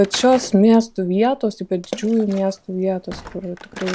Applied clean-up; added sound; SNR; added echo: none; Water / Splash, splatter + Slam / Wood; 17 dB; none.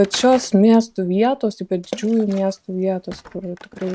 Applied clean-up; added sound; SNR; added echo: neural mask model RNNoise.